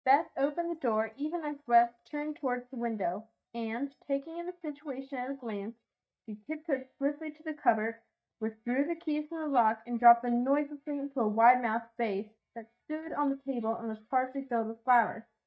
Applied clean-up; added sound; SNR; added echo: neural mask model DeepFilterNet 3.